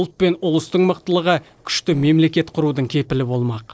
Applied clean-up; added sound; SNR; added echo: neural separator model SepFormer DNS4.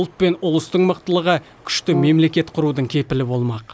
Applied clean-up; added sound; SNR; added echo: none; Brass instrument; 10 dB; none.